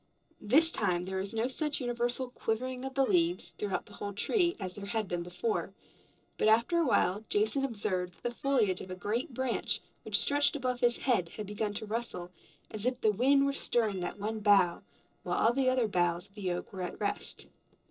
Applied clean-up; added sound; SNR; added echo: neural separator model SepFormer DNS4.